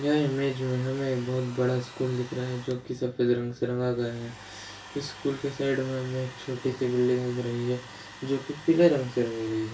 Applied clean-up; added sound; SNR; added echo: none; Domestic sounds, home sounds; 18 dB; reverberation time 0.2 s.